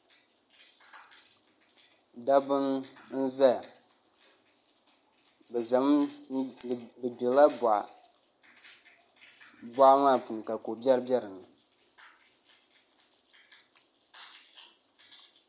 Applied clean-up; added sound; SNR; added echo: none; none; none; none.